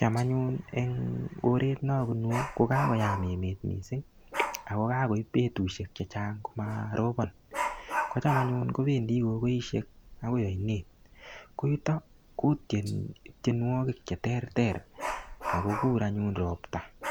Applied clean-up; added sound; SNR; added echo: none; Dog; 10 dB; none.